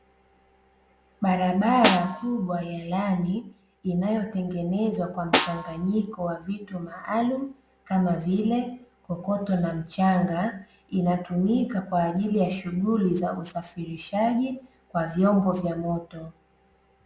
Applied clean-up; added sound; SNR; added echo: none; Snare drum; 3 dB; none.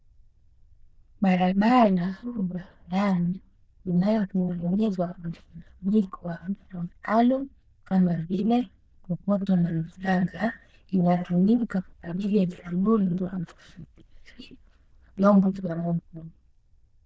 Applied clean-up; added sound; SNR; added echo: neural diffusion model UNIVERSE++.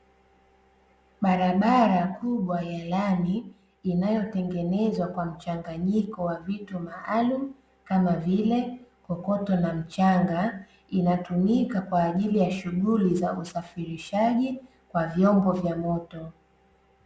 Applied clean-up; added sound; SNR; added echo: none; none; none; none.